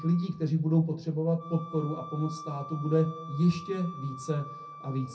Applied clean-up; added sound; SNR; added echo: none; Wind instrument, woodwind instrument; 15 dB; reverberation time 0.3 s.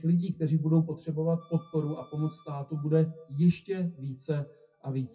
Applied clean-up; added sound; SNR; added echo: classical method WPE with log-MMSE.